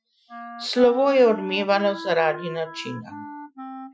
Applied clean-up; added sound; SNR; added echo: classical method Wiener filter.